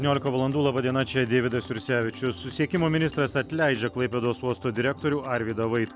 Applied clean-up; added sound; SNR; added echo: none; none; none; none.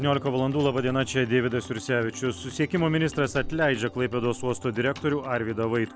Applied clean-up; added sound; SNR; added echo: none; Slam; 19 dB; none.